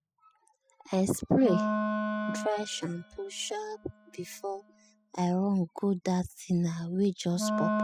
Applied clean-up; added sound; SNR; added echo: classical method spectral subtraction.